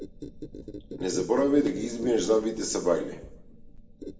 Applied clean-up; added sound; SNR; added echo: none; Squeak; 11 dB; reverberation time 0.6 s.